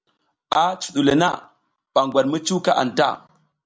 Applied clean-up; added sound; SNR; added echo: none; none; none; none.